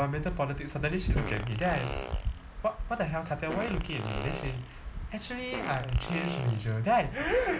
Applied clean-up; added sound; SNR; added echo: none; Fart; 10 dB; none.